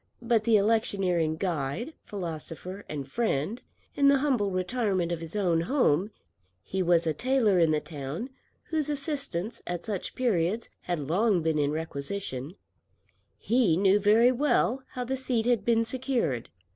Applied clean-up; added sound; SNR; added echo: none; none; none; none.